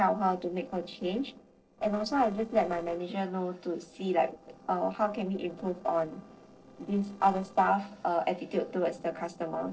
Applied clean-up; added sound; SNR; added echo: neural separator model SepFormer DNS4.